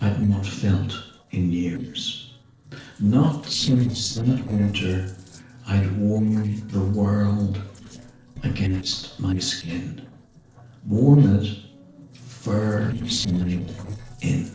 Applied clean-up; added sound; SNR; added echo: neural separator model SepFormer DNS4.